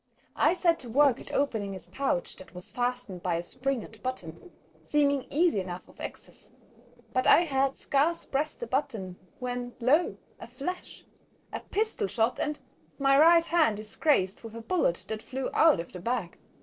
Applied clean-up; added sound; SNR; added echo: neural separator model SepFormer DNS4.